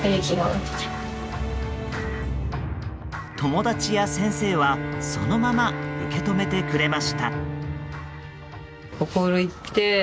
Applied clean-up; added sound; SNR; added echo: none; Bowed string instrument; 7 dB; none.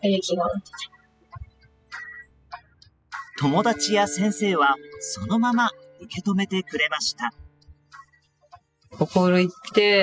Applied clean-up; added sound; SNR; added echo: classical method spectral subtraction.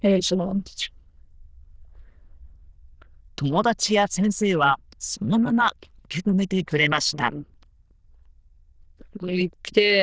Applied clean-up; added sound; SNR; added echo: neural diffusion model UNIVERSE++.